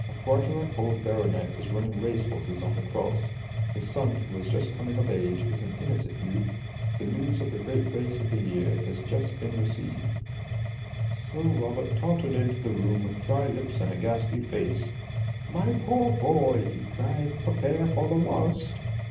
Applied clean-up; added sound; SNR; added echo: none; Mechanisms; 1 dB; reverberation time 0.6 s.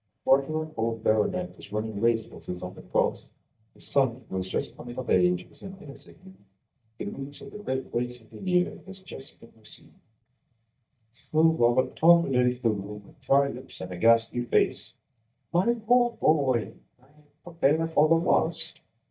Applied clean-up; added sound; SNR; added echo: neural mask model DeepFilterNet 3.